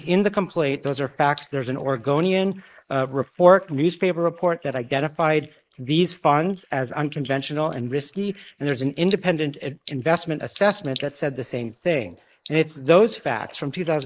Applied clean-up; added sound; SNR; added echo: neural mask model Resemble Enhance denoiser.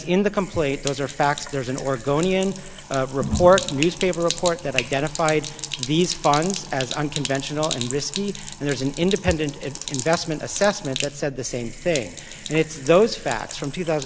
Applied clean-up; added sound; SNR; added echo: none; Sink (filling or washing); 10 dB; none.